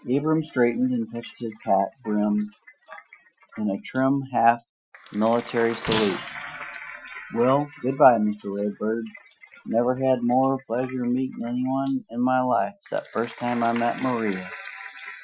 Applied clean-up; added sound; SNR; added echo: classical method Wiener filter.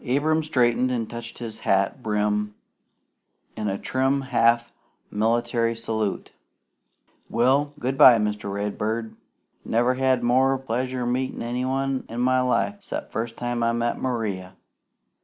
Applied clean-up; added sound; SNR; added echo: none; none; none; none.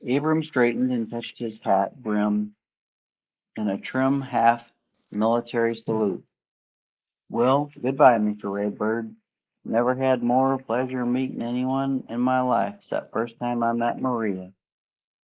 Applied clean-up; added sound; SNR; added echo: neural mask model Resemble Enhance denoiser.